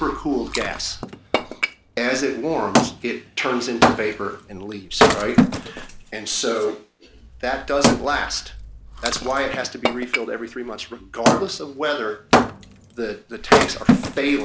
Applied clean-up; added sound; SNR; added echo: none; Wood; -3 dB; none.